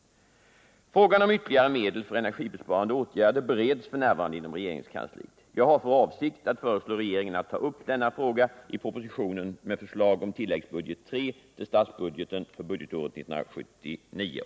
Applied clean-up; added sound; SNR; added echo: none; none; none; none.